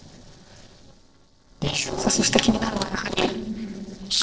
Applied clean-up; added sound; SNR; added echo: neural separator model SepFormer DNS4.